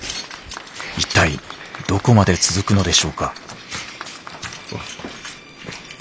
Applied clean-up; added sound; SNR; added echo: none; Applause; 18 dB; none.